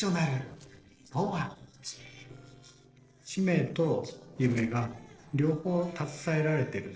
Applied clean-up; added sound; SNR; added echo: neural separator model SepFormer DNS4.